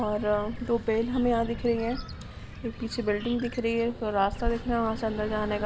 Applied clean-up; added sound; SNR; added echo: none; Bird; 9 dB; none.